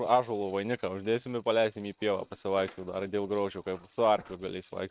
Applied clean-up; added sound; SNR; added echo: neural mask model RNNoise.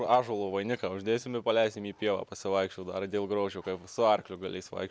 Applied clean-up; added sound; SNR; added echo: none; none; none; none.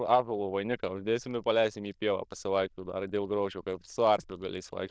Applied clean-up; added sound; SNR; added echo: neural diffusion model UNIVERSE++.